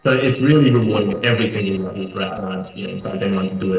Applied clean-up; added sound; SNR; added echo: neural separator model SepFormer DNS4.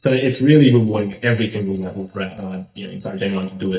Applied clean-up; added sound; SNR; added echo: neural mask model DeepFilterNet 3.